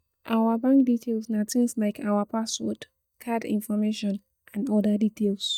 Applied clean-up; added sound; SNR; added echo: neural mask model DeepFilterNet 3.